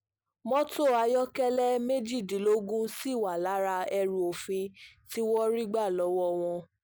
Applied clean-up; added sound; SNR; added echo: none; none; none; none.